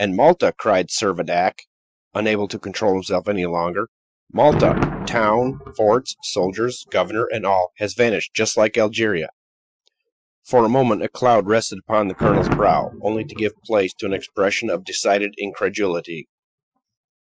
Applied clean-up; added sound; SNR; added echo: classical method Wiener filter.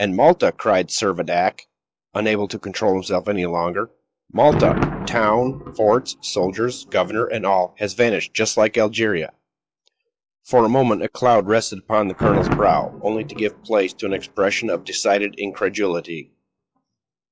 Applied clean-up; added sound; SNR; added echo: classical method log-MMSE.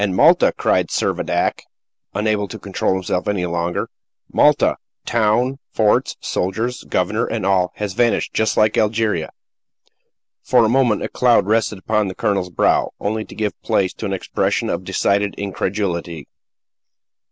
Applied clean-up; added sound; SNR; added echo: none; none; none; none.